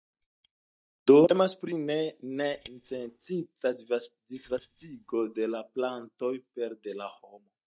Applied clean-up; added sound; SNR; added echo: neural mask model DeepFilterNet 3.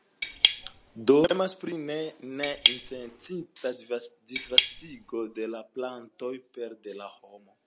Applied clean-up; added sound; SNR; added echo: none; Cutlery, silverware / Tap; -3 dB; none.